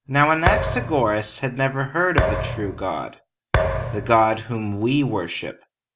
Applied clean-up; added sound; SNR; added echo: none; Thump, thud; 3 dB; none.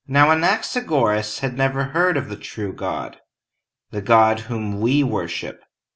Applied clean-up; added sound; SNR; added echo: none; none; none; none.